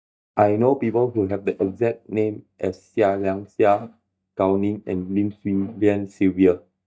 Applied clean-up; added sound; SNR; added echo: neural mask model DeepFilterNet 3.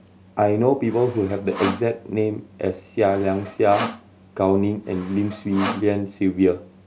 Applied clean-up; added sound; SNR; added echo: none; Sawing; 11 dB; none.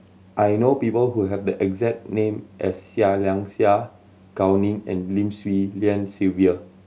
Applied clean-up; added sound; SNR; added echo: none; none; none; none.